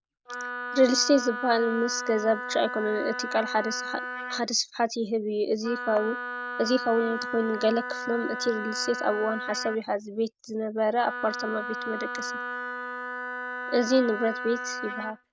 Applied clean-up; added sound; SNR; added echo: none; Wind instrument, woodwind instrument; 7 dB; none.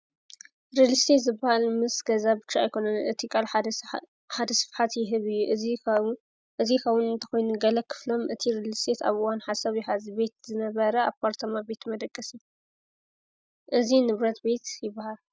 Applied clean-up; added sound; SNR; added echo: none; none; none; none.